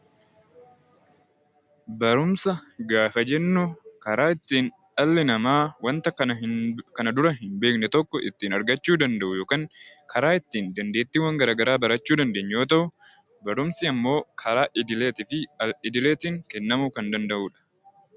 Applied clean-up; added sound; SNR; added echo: none; none; none; none.